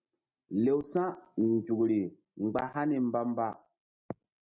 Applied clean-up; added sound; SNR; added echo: none; none; none; none.